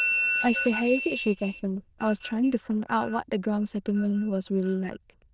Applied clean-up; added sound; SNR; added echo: neural diffusion model UNIVERSE++.